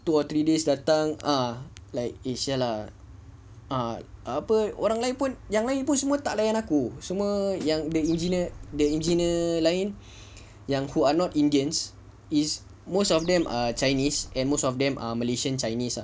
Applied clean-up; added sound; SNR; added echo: none; Snare drum + Bird; 15 dB; none.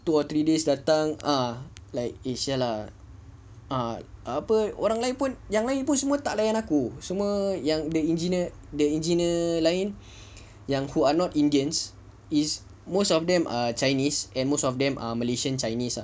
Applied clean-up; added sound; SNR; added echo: none; none; none; none.